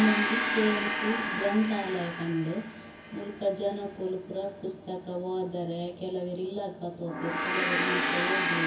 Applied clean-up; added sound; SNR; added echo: none; Gong; 2 dB; reverberation time 0.1 s.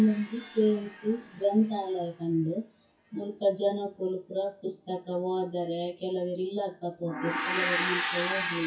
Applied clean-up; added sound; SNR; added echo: classical method WPE with log-MMSE.